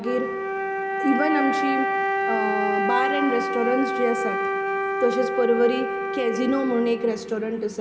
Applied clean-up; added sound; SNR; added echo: none; Wind instrument, woodwind instrument; 1 dB; reverberation time 0.3 s.